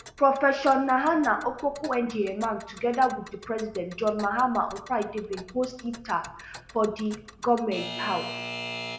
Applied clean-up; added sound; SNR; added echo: none; Alarm / Clock; 15 dB; reverberation time 0.6 s.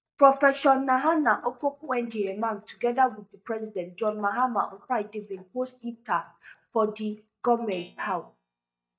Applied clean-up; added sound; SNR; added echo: neural mask model DeepFilterNet 3.